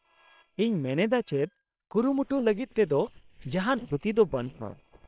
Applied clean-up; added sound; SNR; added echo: neural separator model SepFormer WHAM!.